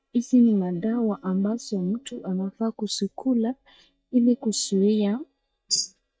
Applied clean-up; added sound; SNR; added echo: neural mask model DeepFilterNet 3.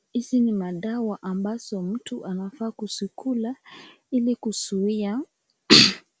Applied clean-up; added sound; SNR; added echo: none; none; none; none.